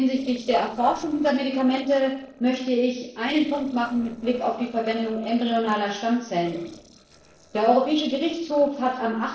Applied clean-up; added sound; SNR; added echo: neural separator model SepFormer DNS4.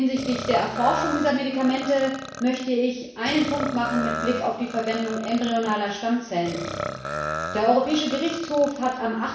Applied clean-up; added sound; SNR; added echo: none; Burping, eructation; 9 dB; reverberation time 0.7 s.